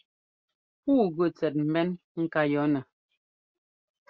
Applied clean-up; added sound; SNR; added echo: none; none; none; none.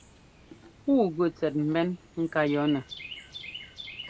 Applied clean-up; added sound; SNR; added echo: none; Chirp, tweet; 16 dB; none.